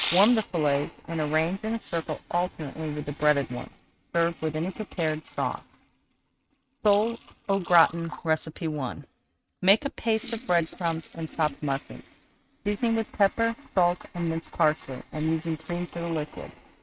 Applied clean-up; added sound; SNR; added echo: neural mask model RNNoise.